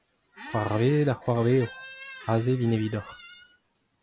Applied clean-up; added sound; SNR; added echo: none; Squeak; 17 dB; none.